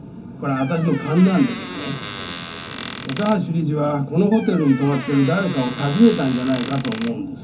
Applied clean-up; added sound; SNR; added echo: none; Squeak; 13 dB; reverberation time 0.3 s.